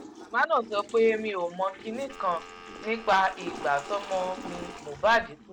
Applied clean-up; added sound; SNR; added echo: none; Telephone + Toilet flush / Water; 14 dB; none.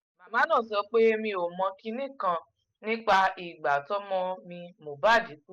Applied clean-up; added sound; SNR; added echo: none; none; none; none.